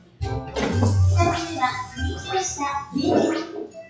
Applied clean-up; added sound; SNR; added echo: classical method WPE with log-MMSE.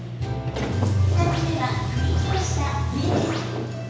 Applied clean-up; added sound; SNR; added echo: none; Sliding door; 4 dB; reverberation time 1.1 s.